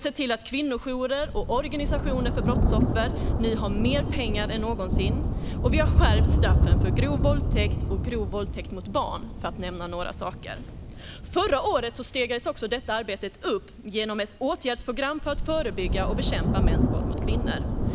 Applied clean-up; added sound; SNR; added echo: none; Thunder; -3 dB; none.